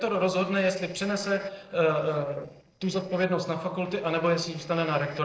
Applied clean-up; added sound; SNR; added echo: neural separator model SepFormer DNS4.